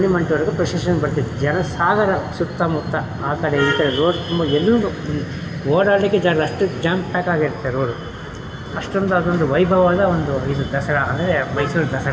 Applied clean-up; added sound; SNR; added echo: none; none; none; reverberation time 1.7 s.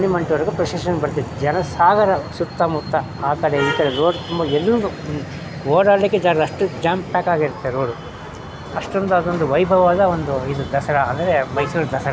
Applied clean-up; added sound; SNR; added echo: none; none; none; none.